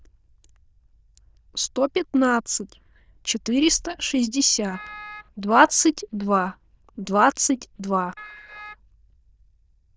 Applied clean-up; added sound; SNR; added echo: neural diffusion model UNIVERSE++.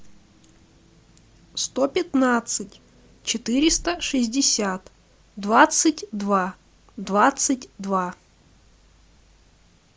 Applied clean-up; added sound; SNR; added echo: none; none; none; none.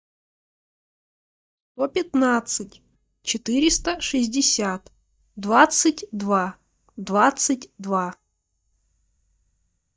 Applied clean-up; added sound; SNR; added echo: neural mask model DeepFilterNet 3.